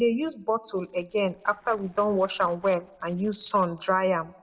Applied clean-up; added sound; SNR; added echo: neural separator model SepFormer DNS4.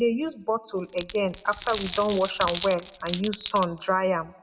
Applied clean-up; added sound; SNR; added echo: none; Glass; 11 dB; reverberation time 0.9 s.